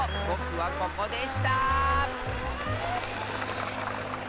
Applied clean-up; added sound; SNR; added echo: none; Traffic noise, roadway noise; 5 dB; none.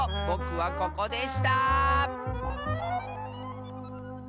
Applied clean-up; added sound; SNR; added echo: none; none; none; none.